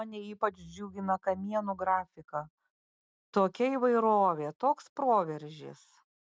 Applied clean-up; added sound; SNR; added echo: none; none; none; none.